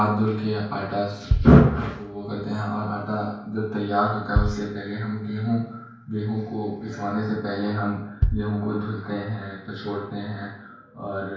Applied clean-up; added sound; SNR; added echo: none; Bass drum; 5 dB; reverberation time 0.5 s.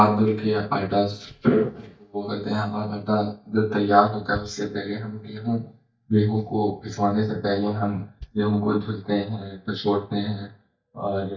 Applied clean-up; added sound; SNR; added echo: neural mask model DeepFilterNet 3.